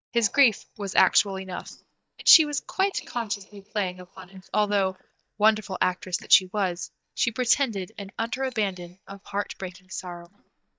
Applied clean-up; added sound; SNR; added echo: neural mask model DeepFilterNet 3.